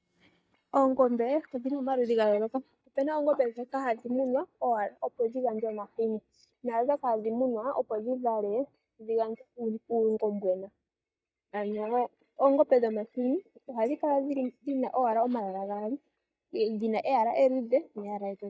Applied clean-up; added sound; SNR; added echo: neural mask model DeepFilterNet 3.